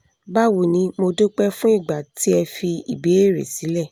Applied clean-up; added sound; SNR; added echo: none; none; none; none.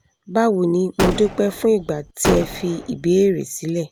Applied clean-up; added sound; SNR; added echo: none; Gunshot, gunfire; 7 dB; none.